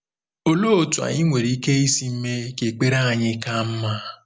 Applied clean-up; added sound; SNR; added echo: none; none; none; none.